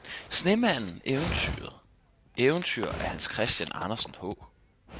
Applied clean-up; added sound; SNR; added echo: none; Chime + Dog; 9 dB; none.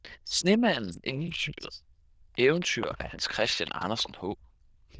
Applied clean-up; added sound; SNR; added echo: neural diffusion model UNIVERSE++.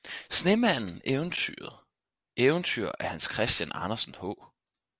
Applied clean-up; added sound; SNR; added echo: none; none; none; none.